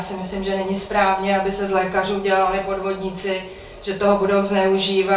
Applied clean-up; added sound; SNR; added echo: none; none; none; reverberation time 0.3 s.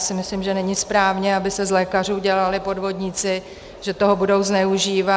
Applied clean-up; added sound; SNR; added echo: none; none; none; none.